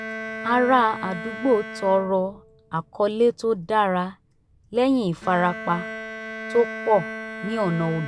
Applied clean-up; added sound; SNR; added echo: none; Bowed string instrument; 12 dB; none.